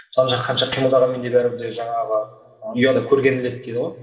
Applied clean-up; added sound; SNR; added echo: none; none; none; reverberation time 3.0 s.